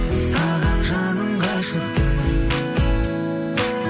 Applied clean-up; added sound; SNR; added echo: none; none; none; none.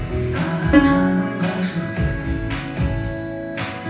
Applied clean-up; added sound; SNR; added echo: none; Plucked string instrument; -2 dB; reverberation time 0.9 s.